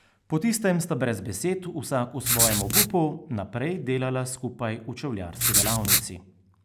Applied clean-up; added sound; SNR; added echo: none; Writing; -4 dB; none.